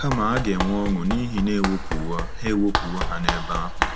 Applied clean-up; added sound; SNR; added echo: none; Run; 1 dB; none.